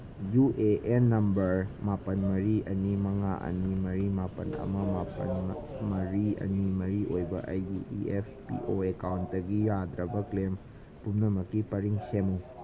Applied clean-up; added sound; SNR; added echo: none; Subway, metro, underground; 13 dB; none.